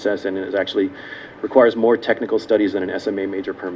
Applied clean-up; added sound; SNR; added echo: none; none; none; none.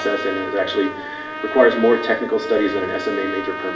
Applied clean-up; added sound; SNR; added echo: none; Trumpet; 9 dB; reverberation time 0.9 s.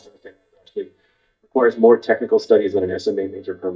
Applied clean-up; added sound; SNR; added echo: neural mask model DeepFilterNet 3.